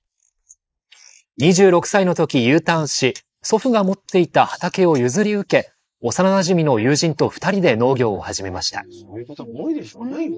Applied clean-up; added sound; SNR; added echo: neural mask model Resemble Enhance denoiser.